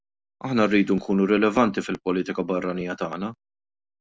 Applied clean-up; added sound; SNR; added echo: none; none; none; none.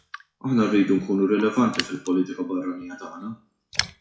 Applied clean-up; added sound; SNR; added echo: classical method WPE with log-MMSE.